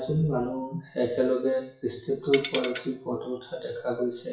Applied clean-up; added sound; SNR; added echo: classical method WPE with log-MMSE.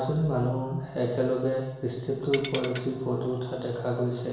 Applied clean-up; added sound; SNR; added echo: none; Tools; 10 dB; reverberation time 0.9 s.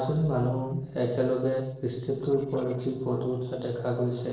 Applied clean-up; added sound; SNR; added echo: neural separator model SepFormer DNS4.